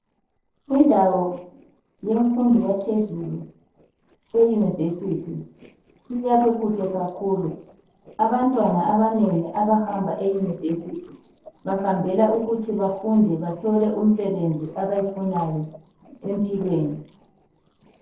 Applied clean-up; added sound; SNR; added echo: neural separator model SepFormer DNS4.